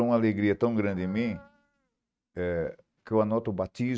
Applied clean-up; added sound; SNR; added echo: neural mask model RNNoise.